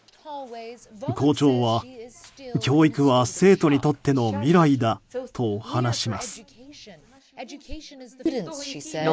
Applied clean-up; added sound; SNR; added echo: none; none; none; none.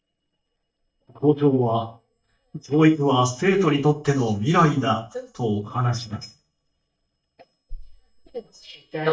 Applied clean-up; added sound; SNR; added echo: neural mask model DeepFilterNet 3.